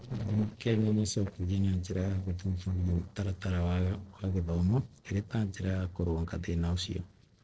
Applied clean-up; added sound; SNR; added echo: neural separator model SepFormer DNS4.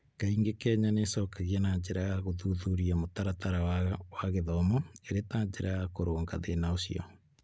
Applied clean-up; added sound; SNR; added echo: none; none; none; none.